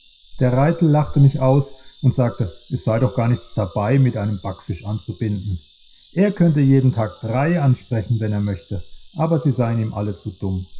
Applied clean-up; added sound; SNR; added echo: classical method WPE with log-MMSE.